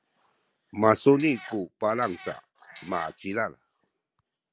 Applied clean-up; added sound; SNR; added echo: none; Meow; 19 dB; none.